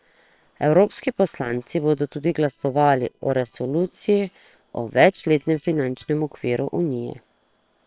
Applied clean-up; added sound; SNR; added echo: neural separator model SepFormer WHAM!.